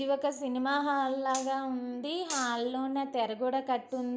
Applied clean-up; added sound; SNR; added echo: none; none; none; none.